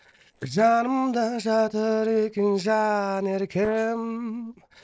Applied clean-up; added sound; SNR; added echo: neural separator model SepFormer DNS4.